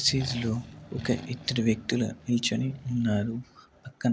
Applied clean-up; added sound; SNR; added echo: none; Accelerating, revving, vroom; 16 dB; none.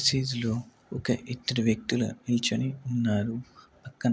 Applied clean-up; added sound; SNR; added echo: none; none; none; none.